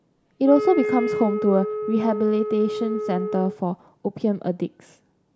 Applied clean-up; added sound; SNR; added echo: none; Wind instrument, woodwind instrument; 5 dB; none.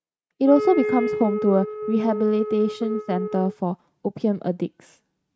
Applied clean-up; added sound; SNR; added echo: neural mask model RNNoise.